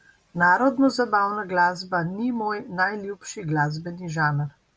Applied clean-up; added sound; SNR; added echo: none; none; none; none.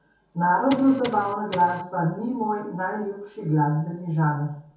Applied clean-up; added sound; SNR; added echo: none; Printer; 11 dB; reverberation time 0.6 s.